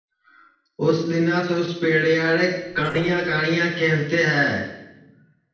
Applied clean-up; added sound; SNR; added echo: neural separator model SepFormer DNS4.